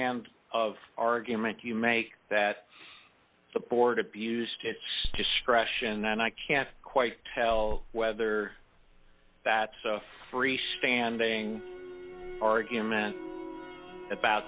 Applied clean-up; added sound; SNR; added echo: none; Crackle; 13 dB; none.